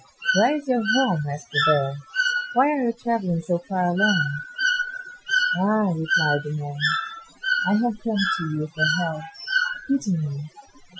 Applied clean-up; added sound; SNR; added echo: classical method Wiener filter.